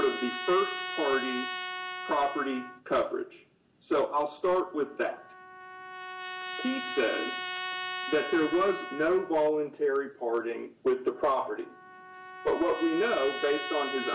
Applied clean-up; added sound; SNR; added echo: none; Trumpet; 9 dB; none.